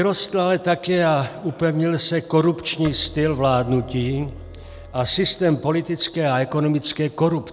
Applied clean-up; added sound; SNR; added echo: none; Keyboard (musical); 18 dB; none.